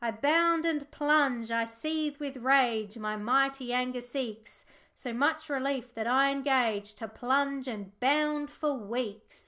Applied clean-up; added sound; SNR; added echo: none; none; none; none.